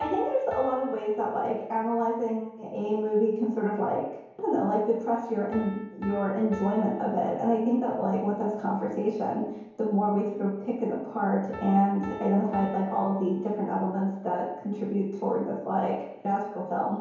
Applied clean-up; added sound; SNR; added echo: none; Piano; 20 dB; reverberation time 1.0 s.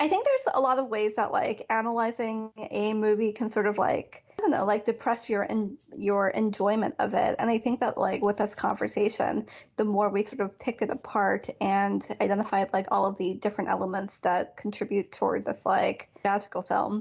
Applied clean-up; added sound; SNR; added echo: none; none; none; none.